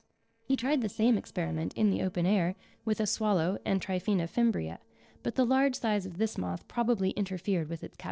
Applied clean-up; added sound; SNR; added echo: neural separator model SepFormer DNS4.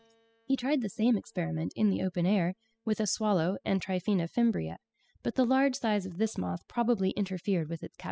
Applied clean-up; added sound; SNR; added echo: classical method spectral subtraction.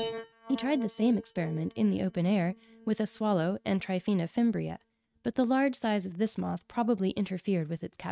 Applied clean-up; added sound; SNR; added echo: neural mask model RNNoise.